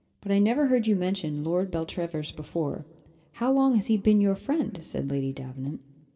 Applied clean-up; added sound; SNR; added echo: none; none; none; reverberation time 1.3 s.